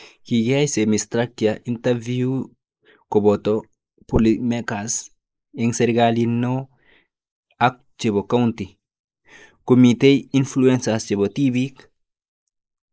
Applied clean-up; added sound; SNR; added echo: neural mask model Resemble Enhance denoiser.